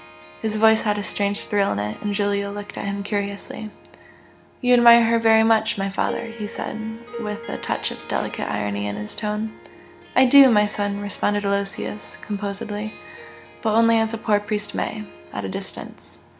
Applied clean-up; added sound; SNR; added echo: none; Harp; 19 dB; none.